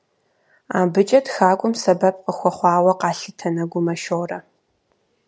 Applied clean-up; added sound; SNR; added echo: none; none; none; none.